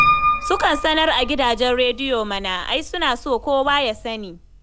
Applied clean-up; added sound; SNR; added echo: none; Piano; 5 dB; none.